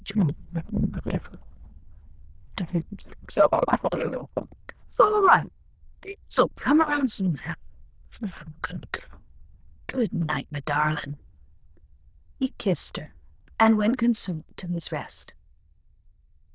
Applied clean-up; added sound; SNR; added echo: neural diffusion model UNIVERSE++.